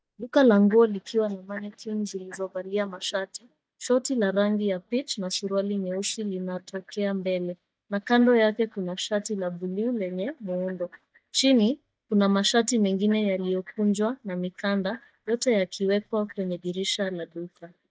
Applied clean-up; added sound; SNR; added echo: neural mask model DeepFilterNet 3.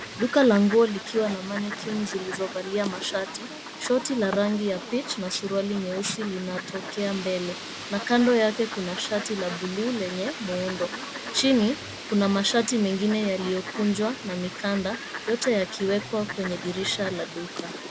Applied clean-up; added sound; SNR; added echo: none; Fowl; 10 dB; none.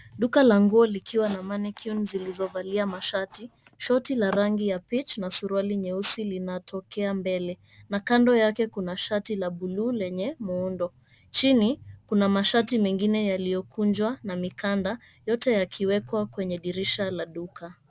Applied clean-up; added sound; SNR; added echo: none; none; none; none.